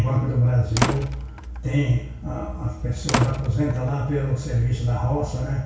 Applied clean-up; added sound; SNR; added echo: none; Slam; 8 dB; reverberation time 0.6 s.